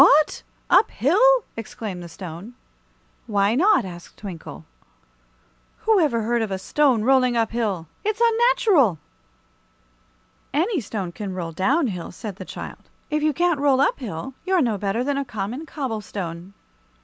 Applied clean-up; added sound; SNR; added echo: none; none; none; none.